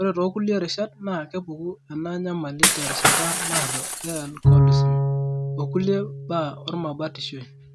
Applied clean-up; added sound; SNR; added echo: none; Shatter / Crushing + Bowed string instrument; -4 dB; none.